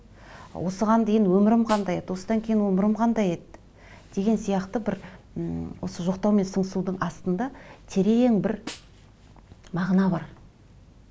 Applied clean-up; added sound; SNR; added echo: none; Snare drum; 20 dB; none.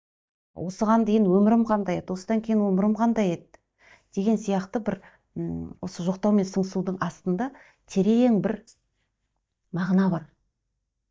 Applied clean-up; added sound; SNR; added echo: neural mask model DeepFilterNet 3.